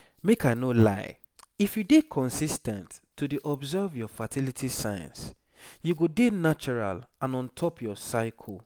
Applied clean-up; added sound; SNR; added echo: none; none; none; none.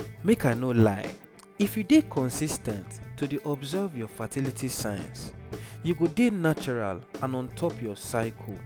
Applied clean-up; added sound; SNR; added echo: none; Guitar / Drum; 14 dB; none.